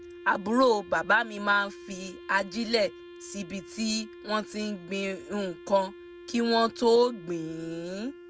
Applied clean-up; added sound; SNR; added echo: none; Wind instrument, woodwind instrument; 17 dB; none.